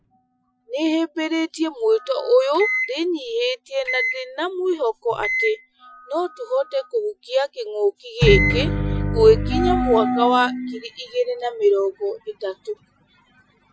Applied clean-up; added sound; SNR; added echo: classical method Wiener filter.